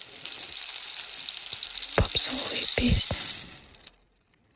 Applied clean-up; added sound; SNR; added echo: neural mask model RNNoise.